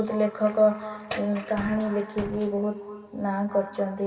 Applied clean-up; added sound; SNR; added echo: none; Slam; 13 dB; reverberation time 2.9 s.